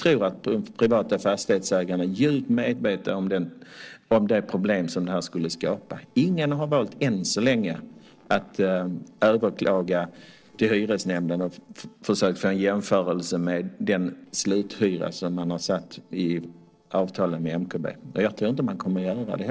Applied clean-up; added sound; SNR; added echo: neural separator model SepFormer DNS4.